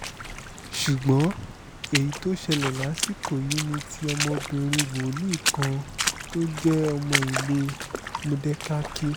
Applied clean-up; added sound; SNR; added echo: none; Water / Splash, splatter; 5 dB; none.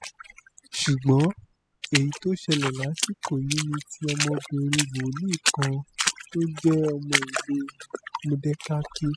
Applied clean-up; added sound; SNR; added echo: classical method spectral subtraction.